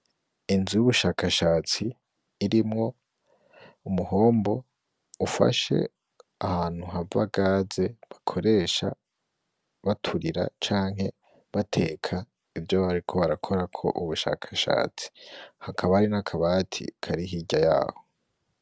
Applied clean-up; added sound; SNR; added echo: none; none; none; none.